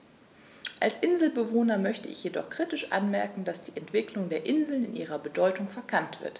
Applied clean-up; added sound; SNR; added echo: none; none; none; none.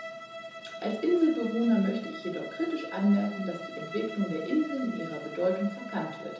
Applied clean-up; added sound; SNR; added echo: none; Bowed string instrument; 12 dB; reverberation time 0.6 s.